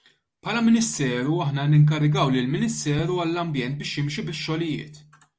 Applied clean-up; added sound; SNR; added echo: none; none; none; none.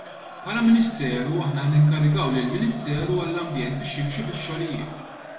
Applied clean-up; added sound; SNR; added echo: none; Crowd; 16 dB; reverberation time 1.0 s.